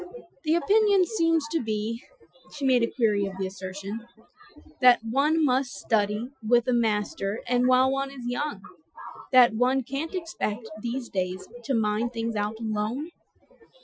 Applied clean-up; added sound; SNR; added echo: classical method Wiener filter.